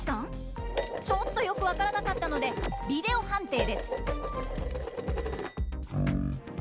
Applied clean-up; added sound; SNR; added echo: none; Dishes, pots, and pans; 6 dB; none.